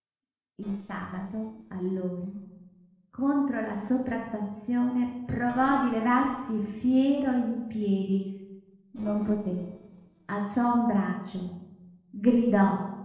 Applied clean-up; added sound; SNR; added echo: neural separator model SepFormer DNS4.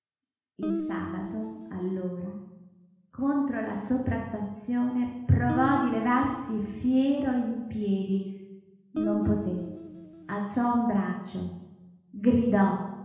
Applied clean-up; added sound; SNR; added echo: none; Guitar; 8 dB; reverberation time 1.1 s.